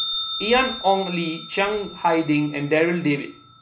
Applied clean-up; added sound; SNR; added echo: none; Bell; 9 dB; none.